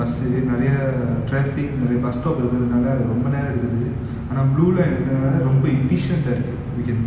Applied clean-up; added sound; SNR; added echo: none; none; none; none.